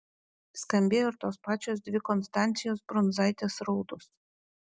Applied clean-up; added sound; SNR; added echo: none; none; none; none.